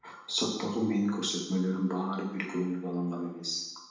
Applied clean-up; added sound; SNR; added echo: none; none; none; reverberation time 0.9 s.